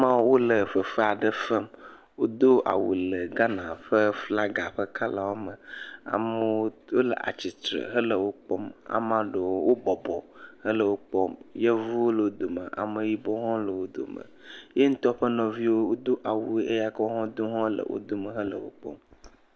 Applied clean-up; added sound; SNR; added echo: none; none; none; none.